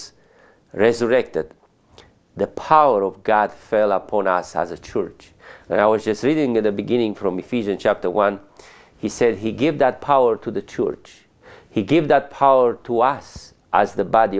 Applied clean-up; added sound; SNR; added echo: none; none; none; none.